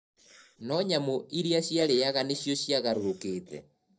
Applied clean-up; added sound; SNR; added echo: neural separator model SepFormer DNS4.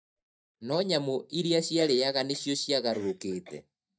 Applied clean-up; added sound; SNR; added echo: neural mask model DeepFilterNet 3.